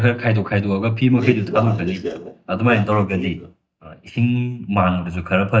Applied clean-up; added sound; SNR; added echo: neural mask model DeepFilterNet 3.